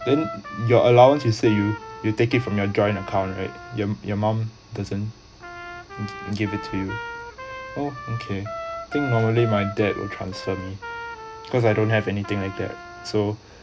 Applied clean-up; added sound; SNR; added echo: none; Trumpet; 13 dB; none.